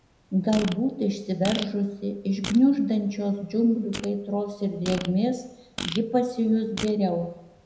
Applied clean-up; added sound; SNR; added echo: none; Fart; 14 dB; reverberation time 0.8 s.